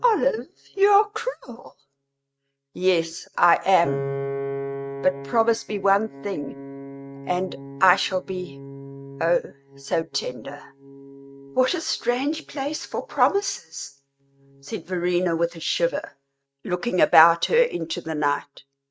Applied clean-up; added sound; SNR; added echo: neural mask model RNNoise.